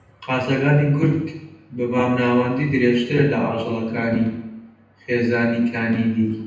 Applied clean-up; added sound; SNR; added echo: none; none; none; reverberation time 0.9 s.